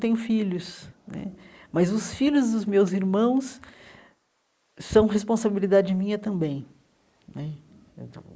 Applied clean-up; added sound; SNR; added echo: neural mask model Resemble Enhance denoiser.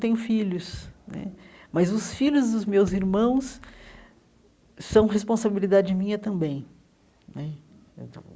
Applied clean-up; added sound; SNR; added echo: none; Bass drum; 20 dB; none.